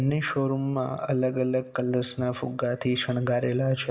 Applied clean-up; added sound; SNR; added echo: none; none; none; reverberation time 0.6 s.